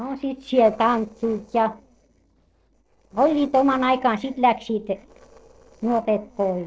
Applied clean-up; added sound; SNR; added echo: neural separator model SepFormer DNS4.